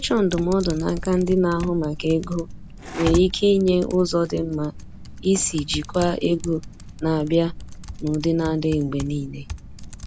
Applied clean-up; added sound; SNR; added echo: none; Typing; 11 dB; none.